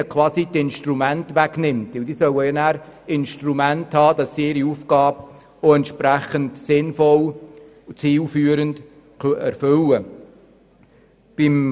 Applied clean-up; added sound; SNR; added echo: none; none; none; none.